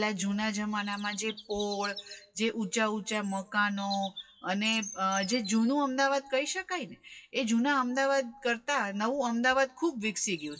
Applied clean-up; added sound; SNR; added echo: classical method WPE with log-MMSE.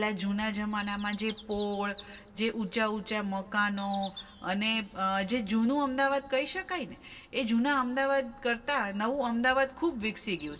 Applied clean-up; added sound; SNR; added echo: none; Bird vocalization, bird call, bird song; 17 dB; reverberation time 2.2 s.